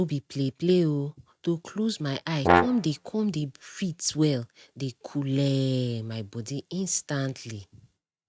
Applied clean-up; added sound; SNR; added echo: neural mask model RNNoise.